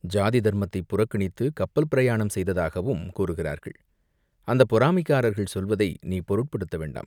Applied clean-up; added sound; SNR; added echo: none; none; none; none.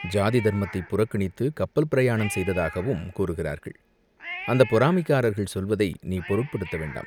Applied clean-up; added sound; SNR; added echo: none; Cat; 16 dB; none.